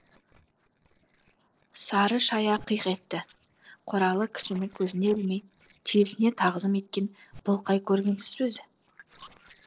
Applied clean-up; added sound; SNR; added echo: neural separator model SepFormer DNS4.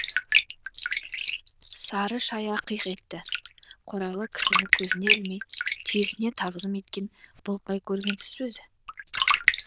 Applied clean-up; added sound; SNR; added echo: neural diffusion model UNIVERSE++.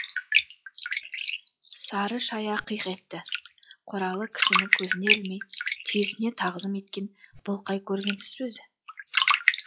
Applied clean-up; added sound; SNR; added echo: classical method log-MMSE.